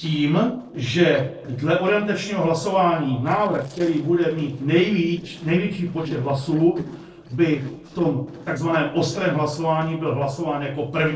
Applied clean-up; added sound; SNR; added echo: neural separator model SepFormer DNS4.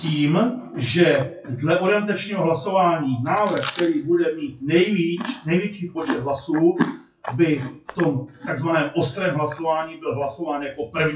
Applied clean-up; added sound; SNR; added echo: classical method WPE with log-MMSE.